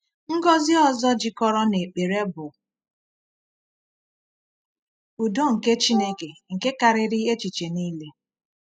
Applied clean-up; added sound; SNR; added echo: classical method spectral subtraction.